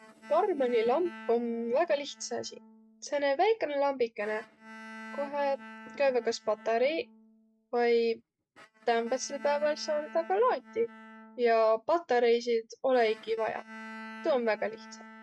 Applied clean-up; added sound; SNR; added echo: neural mask model RNNoise.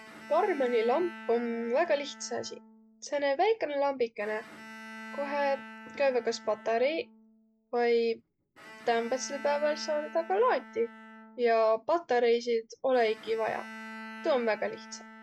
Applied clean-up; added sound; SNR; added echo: none; Bowed string instrument; 17 dB; none.